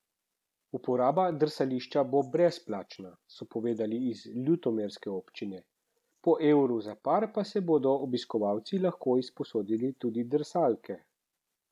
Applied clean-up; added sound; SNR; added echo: none; none; none; none.